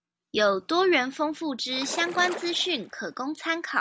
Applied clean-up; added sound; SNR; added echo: none; Splash, splatter; 12 dB; none.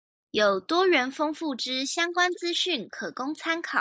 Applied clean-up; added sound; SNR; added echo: neural mask model Resemble Enhance denoiser.